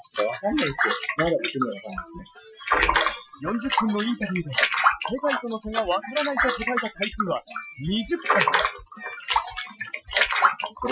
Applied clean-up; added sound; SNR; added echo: classical method Wiener filter.